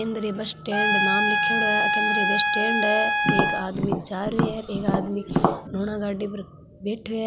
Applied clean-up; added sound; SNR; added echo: none; Tap + Trumpet; -5 dB; none.